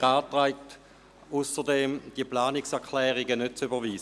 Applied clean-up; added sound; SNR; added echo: none; none; none; none.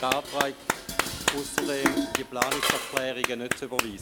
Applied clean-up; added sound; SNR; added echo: none; Dishes, pots, and pans + Clapping; -3 dB; none.